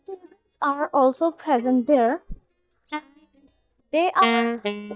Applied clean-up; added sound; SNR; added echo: neural mask model DeepFilterNet 3.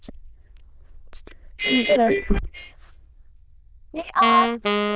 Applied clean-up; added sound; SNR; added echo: neural diffusion model UNIVERSE++.